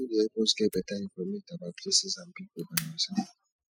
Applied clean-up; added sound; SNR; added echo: classical method spectral subtraction.